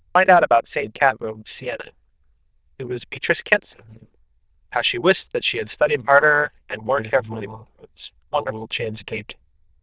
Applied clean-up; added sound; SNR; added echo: neural diffusion model UNIVERSE++.